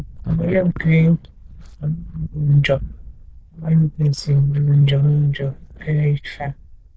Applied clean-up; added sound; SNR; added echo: neural diffusion model UNIVERSE++.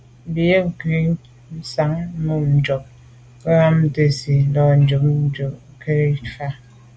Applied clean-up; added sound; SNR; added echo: none; none; none; none.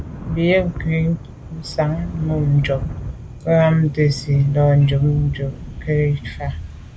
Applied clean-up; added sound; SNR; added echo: none; Thunder / Rain; 11 dB; none.